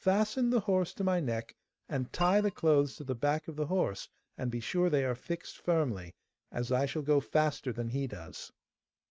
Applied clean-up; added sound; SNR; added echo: neural mask model RNNoise.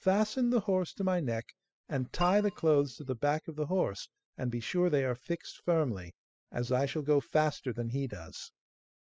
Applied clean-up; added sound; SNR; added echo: classical method spectral subtraction.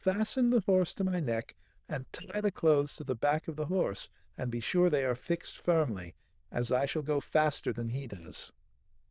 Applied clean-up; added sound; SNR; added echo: neural diffusion model UNIVERSE++.